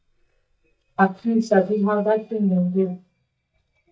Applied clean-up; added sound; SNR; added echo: neural mask model DeepFilterNet 3.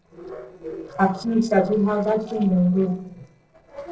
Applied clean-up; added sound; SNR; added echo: neural separator model SepFormer DNS4.